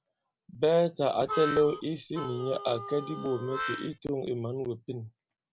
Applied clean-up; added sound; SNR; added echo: none; Harmonica; 7 dB; none.